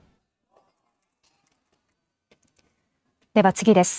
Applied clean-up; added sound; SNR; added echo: neural mask model RNNoise.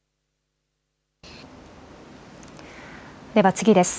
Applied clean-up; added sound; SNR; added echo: none; none; none; none.